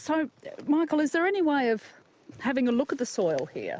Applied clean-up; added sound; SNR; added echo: none; none; none; none.